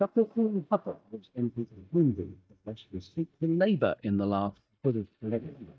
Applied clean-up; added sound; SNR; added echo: neural mask model DeepFilterNet 3.